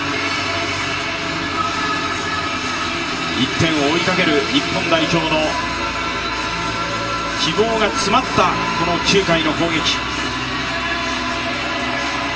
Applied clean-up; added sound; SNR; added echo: none; none; none; reverberation time 2.3 s.